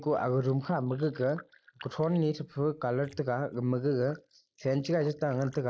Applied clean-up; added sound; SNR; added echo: neural mask model Resemble Enhance denoiser.